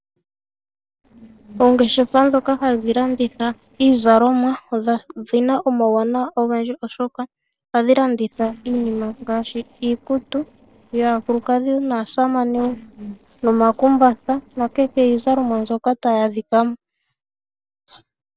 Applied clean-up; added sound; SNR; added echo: neural separator model SepFormer DNS4.